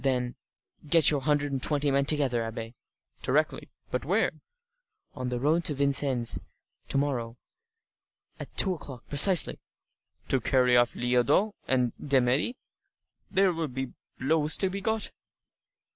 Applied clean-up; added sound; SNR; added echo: none; none; none; none.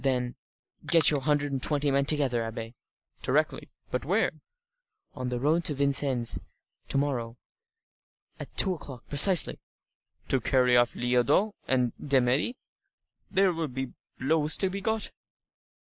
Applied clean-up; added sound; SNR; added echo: neural mask model Resemble Enhance denoiser.